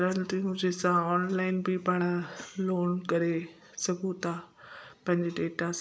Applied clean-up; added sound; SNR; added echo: none; none; none; none.